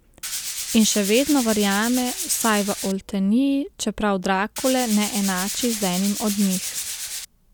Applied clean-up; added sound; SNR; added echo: none; Tools; 7 dB; none.